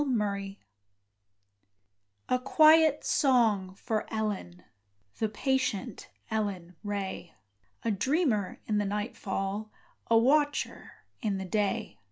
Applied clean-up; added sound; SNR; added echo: none; none; none; none.